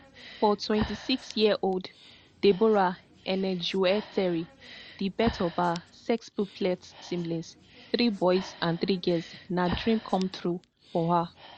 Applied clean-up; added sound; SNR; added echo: none; Breathing; 16 dB; none.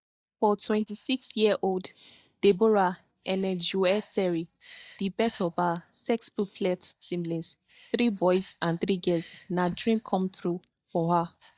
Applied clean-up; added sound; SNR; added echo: neural mask model DeepFilterNet 3.